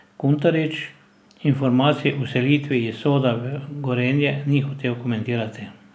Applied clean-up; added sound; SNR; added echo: none; none; none; none.